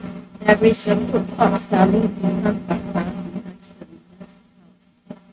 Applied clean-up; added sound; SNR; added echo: neural mask model RNNoise.